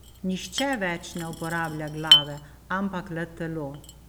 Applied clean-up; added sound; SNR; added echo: none; Chink, clink; -3 dB; none.